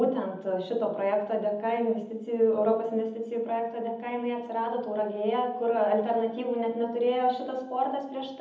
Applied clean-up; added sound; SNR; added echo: none; none; none; reverberation time 0.8 s.